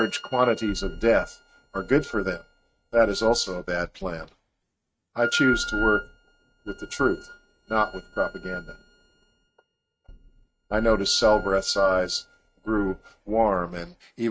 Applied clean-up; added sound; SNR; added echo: neural mask model RNNoise.